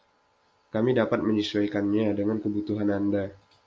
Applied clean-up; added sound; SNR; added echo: none; none; none; none.